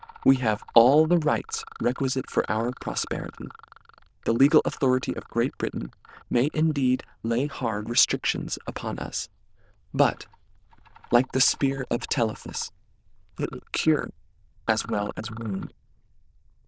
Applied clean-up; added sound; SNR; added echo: neural diffusion model UNIVERSE++.